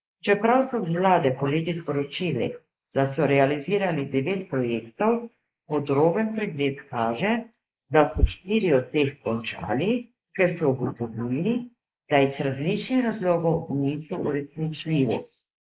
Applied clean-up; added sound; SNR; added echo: neural mask model Resemble Enhance denoiser.